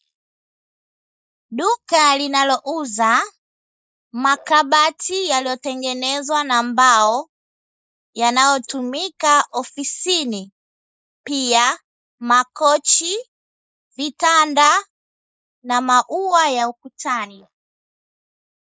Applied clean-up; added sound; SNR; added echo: neural mask model Resemble Enhance denoiser.